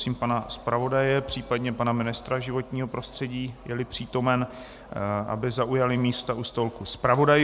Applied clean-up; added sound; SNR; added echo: none; none; none; none.